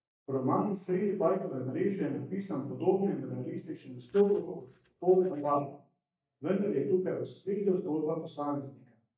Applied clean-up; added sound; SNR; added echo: neural mask model DeepFilterNet 3.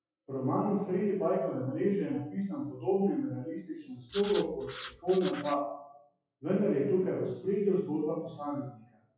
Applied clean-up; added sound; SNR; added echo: classical method WPE with log-MMSE.